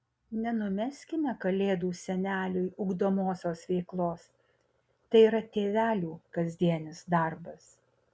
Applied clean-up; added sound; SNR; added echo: none; none; none; none.